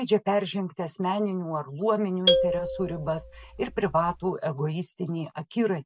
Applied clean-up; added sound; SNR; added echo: none; Marimba, xylophone; 0 dB; none.